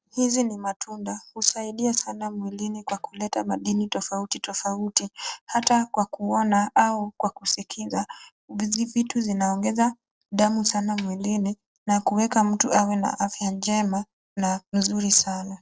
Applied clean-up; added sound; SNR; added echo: neural separator model SepFormer DNS4.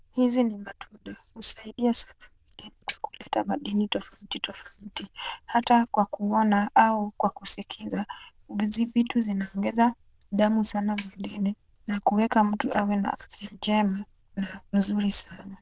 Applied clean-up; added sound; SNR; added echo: neural diffusion model UNIVERSE++.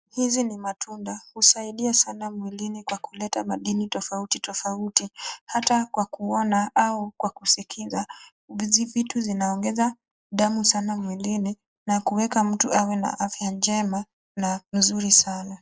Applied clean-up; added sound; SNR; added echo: neural mask model Resemble Enhance denoiser.